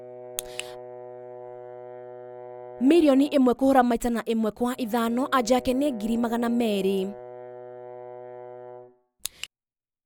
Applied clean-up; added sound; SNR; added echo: none; Brass instrument; 16 dB; none.